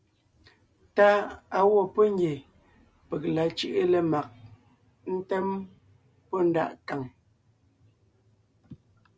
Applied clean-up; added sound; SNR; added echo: none; none; none; none.